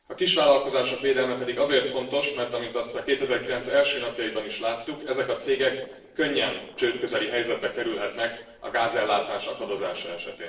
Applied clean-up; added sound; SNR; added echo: neural separator model SepFormer DNS4.